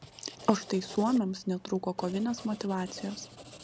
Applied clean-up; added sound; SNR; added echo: none; Writing; 17 dB; none.